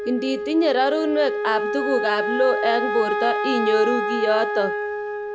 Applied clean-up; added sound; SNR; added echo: none; Wind instrument, woodwind instrument; 2 dB; none.